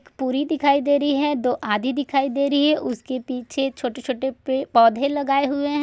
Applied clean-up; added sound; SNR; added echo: none; none; none; none.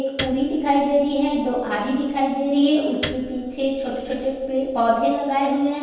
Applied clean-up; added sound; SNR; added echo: none; Piano; 16 dB; reverberation time 1.2 s.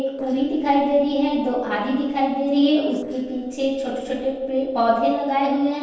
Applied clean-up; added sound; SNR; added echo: neural separator model SepFormer DNS4.